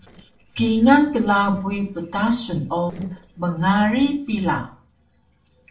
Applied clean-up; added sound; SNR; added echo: neural separator model SepFormer DNS4.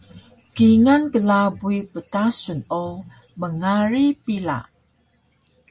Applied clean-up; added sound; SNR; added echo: none; none; none; none.